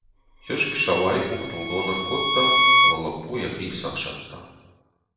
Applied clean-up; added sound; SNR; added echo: none; Bowed string instrument; -4 dB; reverberation time 1.1 s.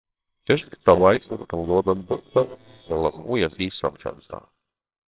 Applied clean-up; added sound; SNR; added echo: neural separator model SepFormer WHAMR!.